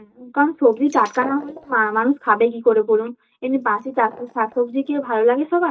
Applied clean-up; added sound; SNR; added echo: neural mask model DeepFilterNet 3.